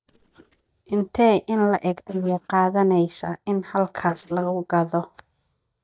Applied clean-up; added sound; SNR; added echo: neural mask model DeepFilterNet 3.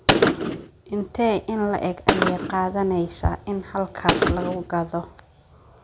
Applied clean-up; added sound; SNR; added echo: none; Gunshot, gunfire; 1 dB; none.